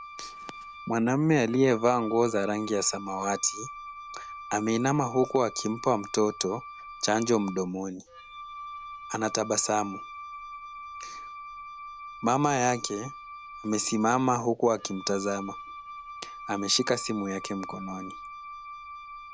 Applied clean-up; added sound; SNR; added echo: none; Wind instrument, woodwind instrument; 13 dB; none.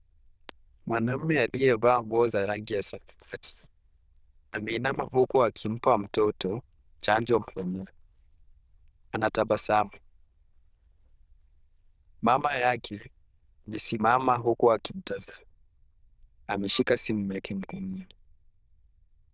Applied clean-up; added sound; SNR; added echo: neural diffusion model UNIVERSE++.